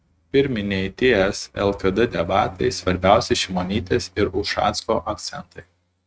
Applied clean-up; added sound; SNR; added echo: neural mask model RNNoise.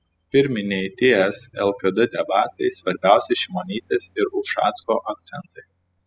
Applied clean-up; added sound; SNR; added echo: classical method spectral subtraction.